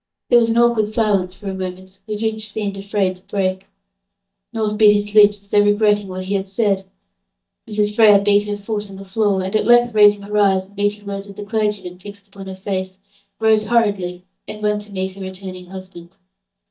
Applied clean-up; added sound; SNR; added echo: neural mask model DeepFilterNet 3.